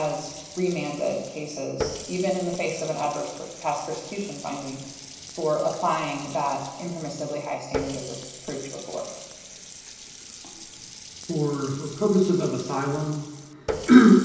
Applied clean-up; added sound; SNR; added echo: none; Water tap, faucet; 13 dB; reverberation time 0.9 s.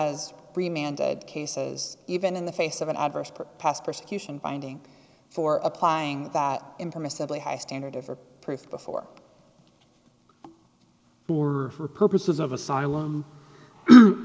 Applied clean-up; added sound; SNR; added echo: none; none; none; none.